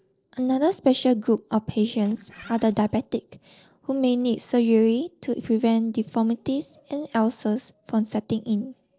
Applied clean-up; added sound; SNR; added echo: neural separator model SepFormer DNS4.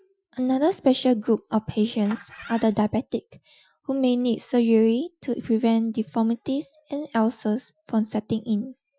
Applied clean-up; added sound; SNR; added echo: classical method Wiener filter.